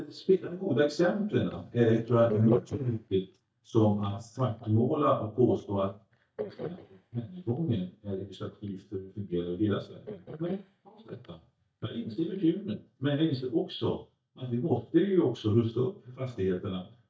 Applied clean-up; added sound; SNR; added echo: neural mask model DeepFilterNet 3.